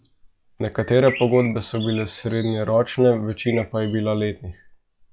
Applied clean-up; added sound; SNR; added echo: classical method log-MMSE.